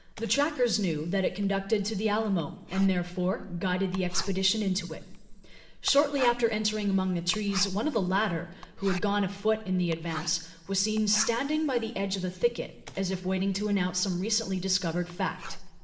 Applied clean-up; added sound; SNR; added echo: none; Writing; 12 dB; reverberation time 1.0 s.